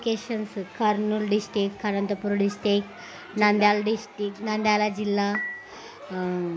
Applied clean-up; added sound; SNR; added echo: none; Dishes, pots, and pans / Chink, clink; 11 dB; none.